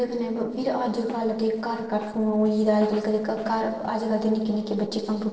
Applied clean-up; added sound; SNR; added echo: neural separator model SepFormer DNS4.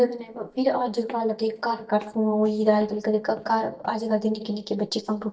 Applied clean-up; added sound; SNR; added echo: neural mask model DeepFilterNet 3.